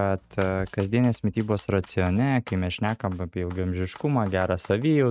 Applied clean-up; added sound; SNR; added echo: neural mask model RNNoise.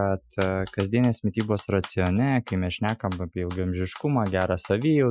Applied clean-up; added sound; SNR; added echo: classical method Wiener filter.